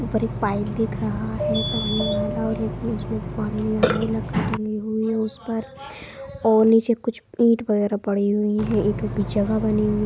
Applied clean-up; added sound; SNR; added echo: none; Burping, eructation; 6 dB; none.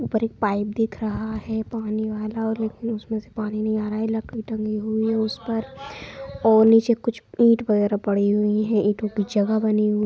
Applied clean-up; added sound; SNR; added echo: none; none; none; none.